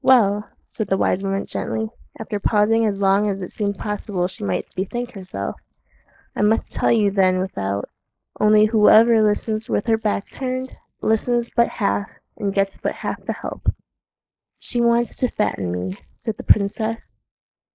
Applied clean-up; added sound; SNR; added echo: neural mask model Resemble Enhance denoiser.